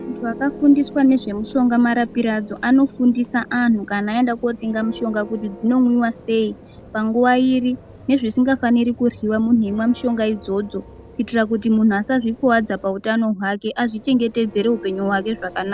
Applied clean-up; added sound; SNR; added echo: none; Church bell + Piano; 19 dB; none.